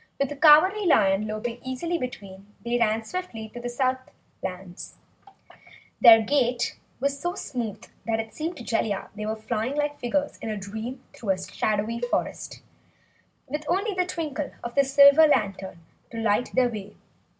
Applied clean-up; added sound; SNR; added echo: none; Cowbell; 13 dB; none.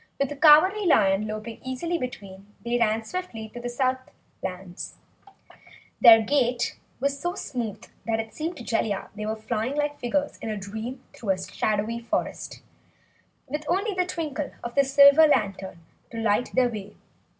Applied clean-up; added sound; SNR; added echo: none; none; none; none.